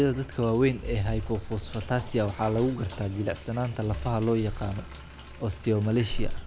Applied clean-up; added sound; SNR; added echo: none; Sink (filling or washing); 8 dB; none.